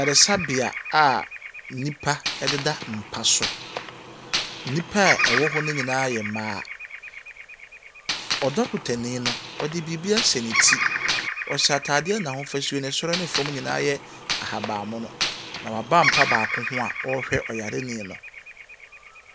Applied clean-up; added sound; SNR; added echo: none; Gunshot, gunfire + Bird vocalization, bird call, bird song; 3 dB; none.